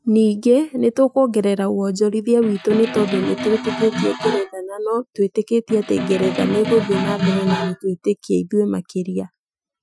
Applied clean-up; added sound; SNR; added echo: classical method Wiener filter.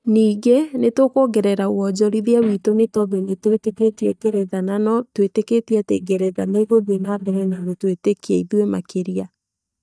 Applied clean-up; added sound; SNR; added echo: neural mask model DeepFilterNet 3.